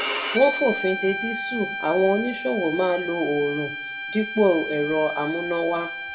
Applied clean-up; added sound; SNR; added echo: none; Bowed string instrument; 6 dB; reverberation time 0.5 s.